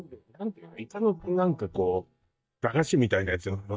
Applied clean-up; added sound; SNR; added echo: neural mask model DeepFilterNet 3.